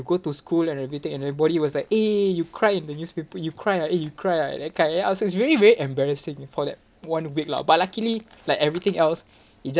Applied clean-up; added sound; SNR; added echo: none; none; none; none.